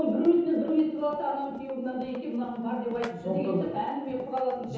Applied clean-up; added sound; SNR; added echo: none; Run; 20 dB; reverberation time 0.9 s.